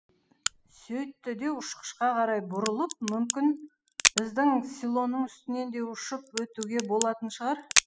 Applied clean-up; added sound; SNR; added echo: classical method spectral subtraction.